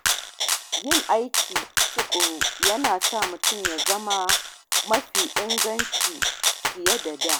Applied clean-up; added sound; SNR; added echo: none; Rattle (instrument); -5 dB; none.